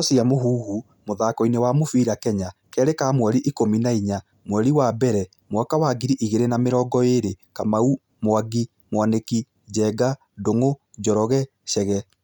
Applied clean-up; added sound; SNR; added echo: none; none; none; none.